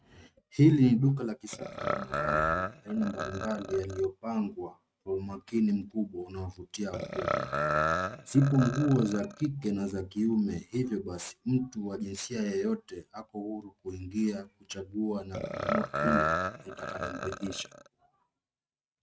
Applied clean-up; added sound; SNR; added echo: neural mask model RNNoise.